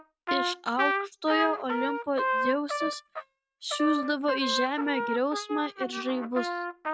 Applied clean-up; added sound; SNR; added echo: neural mask model RNNoise.